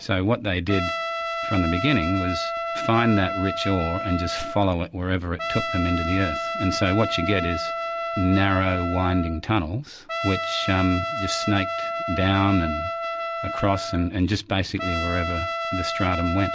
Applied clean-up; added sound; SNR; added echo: none; Trumpet; 5 dB; none.